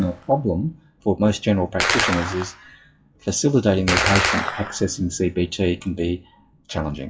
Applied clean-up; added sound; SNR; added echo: classical method WPE with log-MMSE.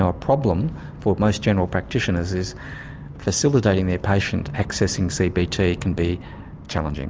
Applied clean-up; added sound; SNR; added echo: none; none; none; none.